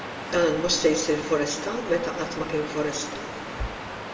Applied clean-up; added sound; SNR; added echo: none; Waves, surf; 8 dB; reverberation time 1.9 s.